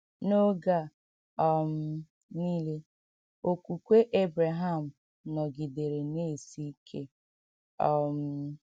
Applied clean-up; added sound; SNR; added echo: none; none; none; none.